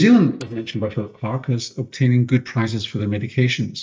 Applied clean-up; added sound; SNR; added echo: neural mask model DeepFilterNet 3.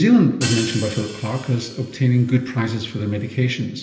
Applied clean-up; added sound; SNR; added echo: none; Hi-hat; 14 dB; reverberation time 1.4 s.